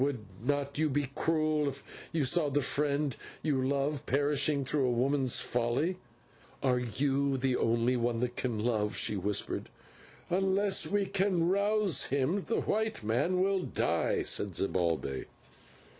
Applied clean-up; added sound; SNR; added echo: none; none; none; none.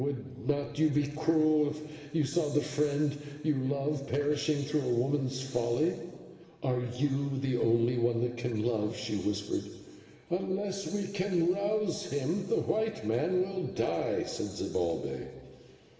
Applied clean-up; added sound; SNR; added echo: none; none; none; reverberation time 1.8 s.